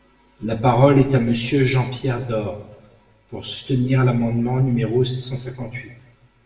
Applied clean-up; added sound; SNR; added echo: none; none; none; reverberation time 0.7 s.